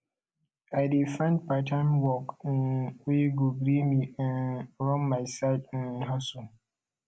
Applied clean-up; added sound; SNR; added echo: none; none; none; none.